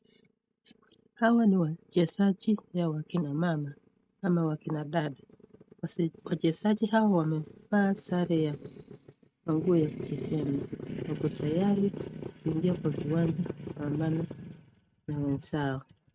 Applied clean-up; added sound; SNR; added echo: neural mask model RNNoise.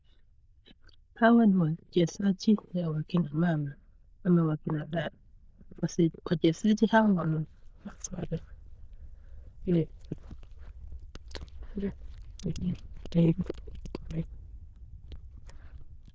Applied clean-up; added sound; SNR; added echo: neural diffusion model UNIVERSE++.